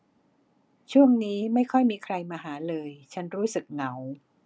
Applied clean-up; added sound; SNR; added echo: none; none; none; none.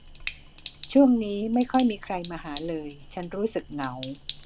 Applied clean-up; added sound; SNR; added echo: none; Sink (filling or washing); 12 dB; none.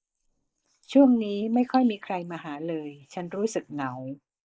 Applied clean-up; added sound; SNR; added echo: neural mask model Resemble Enhance denoiser.